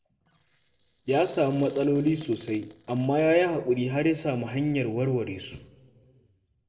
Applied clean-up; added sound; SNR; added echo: neural separator model SepFormer DNS4.